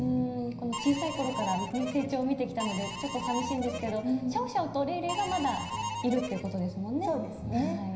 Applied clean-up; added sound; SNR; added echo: none; Harmonica; 7 dB; reverberation time 0.9 s.